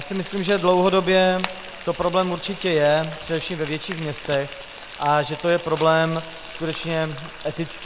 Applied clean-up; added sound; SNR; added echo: none; Frying (food); 14 dB; none.